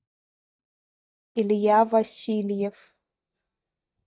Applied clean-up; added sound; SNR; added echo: neural mask model DeepFilterNet 3.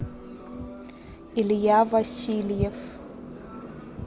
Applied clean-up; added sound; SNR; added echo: none; Walk, footsteps; 13 dB; none.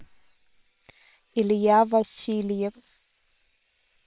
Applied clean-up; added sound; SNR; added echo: neural separator model SepFormer WHAM!.